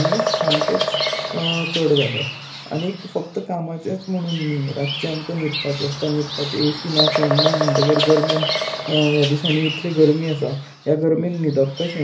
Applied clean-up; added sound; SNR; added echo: none; Bird vocalization, bird call, bird song; 3 dB; reverberation time 0.3 s.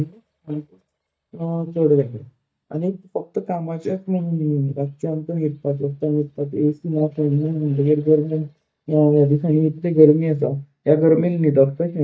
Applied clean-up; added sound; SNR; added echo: neural mask model DeepFilterNet 3.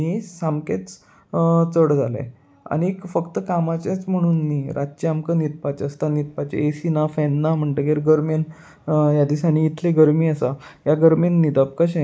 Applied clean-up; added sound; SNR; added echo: none; none; none; none.